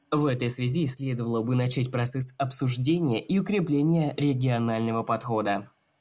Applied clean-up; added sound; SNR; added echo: none; none; none; none.